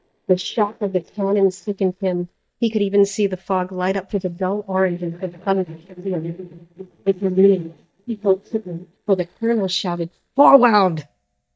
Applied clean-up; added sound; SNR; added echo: neural mask model DeepFilterNet 3.